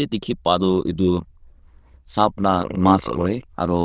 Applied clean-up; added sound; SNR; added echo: neural diffusion model UNIVERSE++.